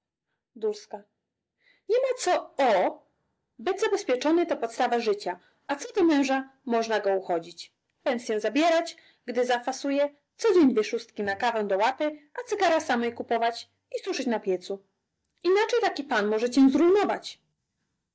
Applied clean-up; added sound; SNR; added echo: neural mask model DeepFilterNet 3.